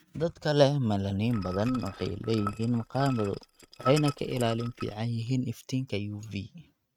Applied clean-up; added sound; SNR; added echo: neural mask model RNNoise.